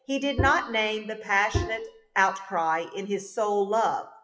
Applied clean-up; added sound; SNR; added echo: classical method WPE with log-MMSE.